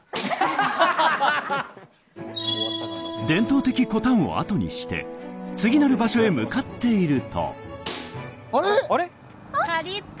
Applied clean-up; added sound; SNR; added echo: none; Snare drum; 16 dB; none.